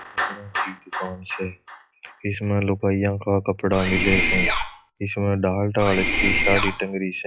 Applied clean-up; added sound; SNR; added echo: classical method log-MMSE.